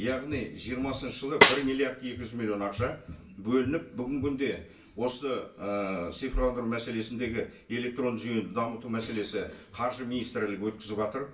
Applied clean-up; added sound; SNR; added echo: none; Snare drum; -5 dB; reverberation time 0.3 s.